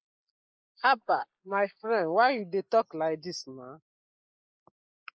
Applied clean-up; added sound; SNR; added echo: neural mask model Resemble Enhance denoiser.